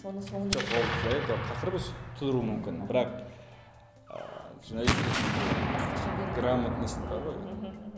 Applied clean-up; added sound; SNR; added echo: none; Explosion; 1 dB; none.